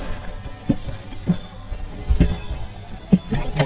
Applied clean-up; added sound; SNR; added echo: neural mask model DeepFilterNet 3.